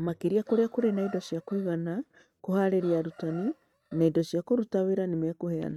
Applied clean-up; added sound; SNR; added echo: neural mask model RNNoise.